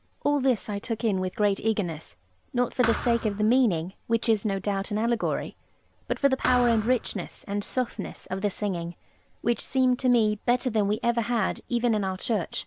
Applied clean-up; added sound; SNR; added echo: none; Thump, thud; 9 dB; none.